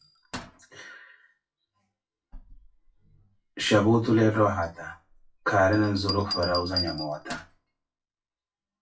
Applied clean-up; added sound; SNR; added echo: classical method WPE with log-MMSE.